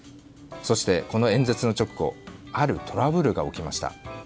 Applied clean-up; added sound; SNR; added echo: none; none; none; none.